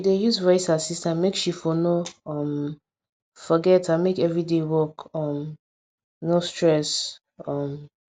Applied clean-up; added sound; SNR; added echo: none; none; none; none.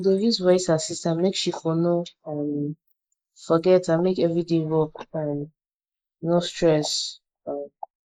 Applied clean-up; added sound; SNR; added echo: neural mask model Resemble Enhance denoiser.